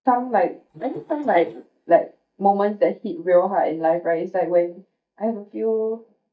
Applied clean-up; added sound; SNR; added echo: neural mask model DeepFilterNet 3.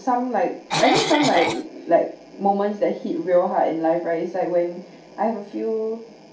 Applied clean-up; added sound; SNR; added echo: none; Cough; 1 dB; reverberation time 0.4 s.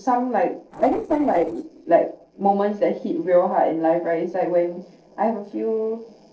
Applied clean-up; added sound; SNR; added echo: neural separator model SepFormer DNS4.